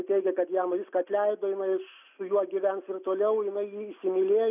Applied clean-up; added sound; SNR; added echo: none; none; none; none.